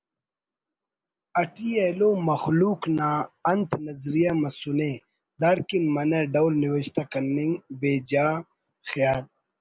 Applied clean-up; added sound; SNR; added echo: none; none; none; none.